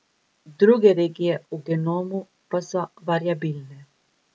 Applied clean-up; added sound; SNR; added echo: none; none; none; none.